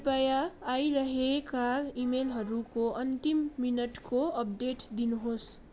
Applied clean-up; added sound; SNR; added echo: none; none; none; none.